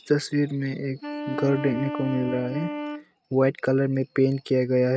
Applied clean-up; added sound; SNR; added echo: neural mask model RNNoise.